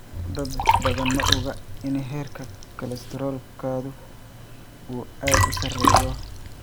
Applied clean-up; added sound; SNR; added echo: none; Liquid; -5 dB; none.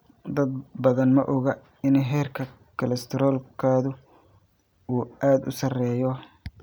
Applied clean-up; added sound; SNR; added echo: none; none; none; none.